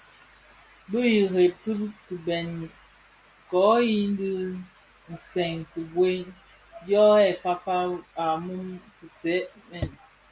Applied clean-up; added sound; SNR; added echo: none; none; none; none.